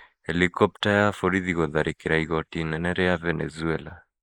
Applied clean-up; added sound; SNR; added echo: neural mask model Resemble Enhance denoiser.